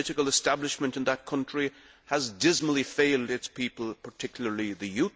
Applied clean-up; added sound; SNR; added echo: none; none; none; none.